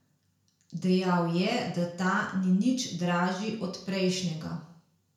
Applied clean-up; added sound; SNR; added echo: none; none; none; reverberation time 0.5 s.